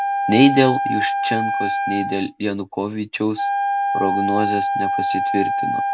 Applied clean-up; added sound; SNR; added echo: none; Wind instrument, woodwind instrument; 0 dB; none.